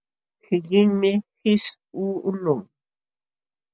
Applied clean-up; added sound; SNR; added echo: none; none; none; none.